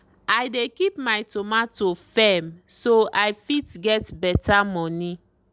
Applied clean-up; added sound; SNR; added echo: none; none; none; none.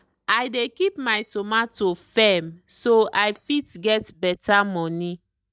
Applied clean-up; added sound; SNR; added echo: neural mask model DeepFilterNet 3.